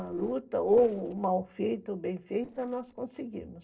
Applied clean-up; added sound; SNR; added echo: neural separator model SepFormer DNS4.